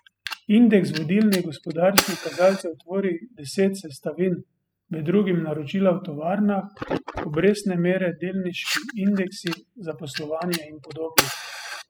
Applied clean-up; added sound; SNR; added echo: classical method spectral subtraction.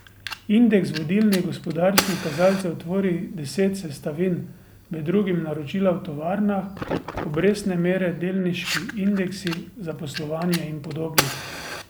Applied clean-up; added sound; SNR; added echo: none; Fire; 9 dB; none.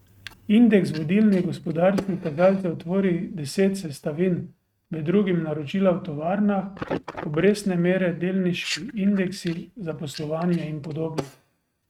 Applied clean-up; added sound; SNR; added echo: neural mask model RNNoise.